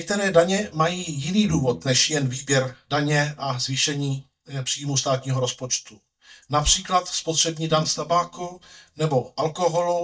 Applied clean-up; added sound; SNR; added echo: neural mask model DeepFilterNet 3.